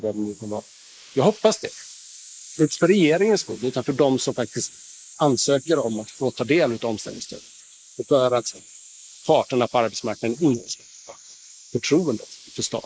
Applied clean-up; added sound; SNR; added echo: neural mask model Resemble Enhance denoiser.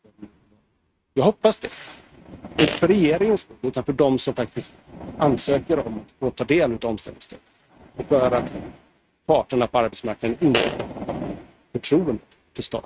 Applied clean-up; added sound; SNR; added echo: neural mask model RNNoise.